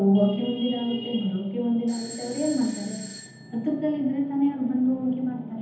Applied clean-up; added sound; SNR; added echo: none; Bell / Doorbell; 18 dB; reverberation time 1.3 s.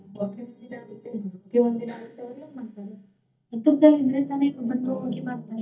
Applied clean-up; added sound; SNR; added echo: neural mask model DeepFilterNet 3.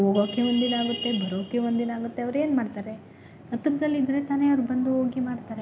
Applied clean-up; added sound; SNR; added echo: none; none; none; none.